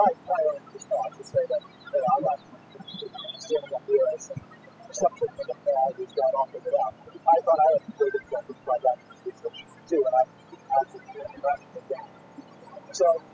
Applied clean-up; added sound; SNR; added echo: classical method spectral subtraction.